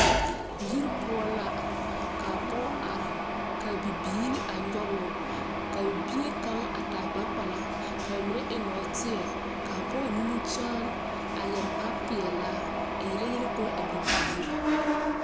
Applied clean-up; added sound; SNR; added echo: none; Mechanisms; -4 dB; none.